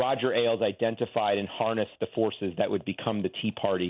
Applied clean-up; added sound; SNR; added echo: none; none; none; none.